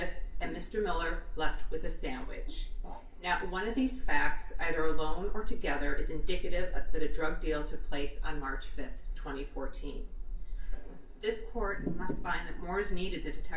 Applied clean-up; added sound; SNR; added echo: none; none; none; reverberation time 0.3 s.